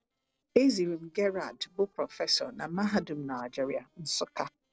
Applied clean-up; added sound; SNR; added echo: neural separator model SepFormer DNS4.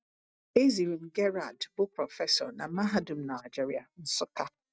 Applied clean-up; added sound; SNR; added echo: neural mask model DeepFilterNet 3.